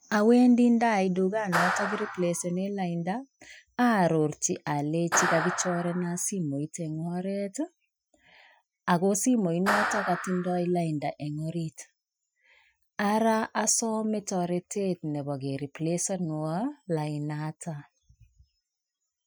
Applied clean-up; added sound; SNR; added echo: classical method Wiener filter.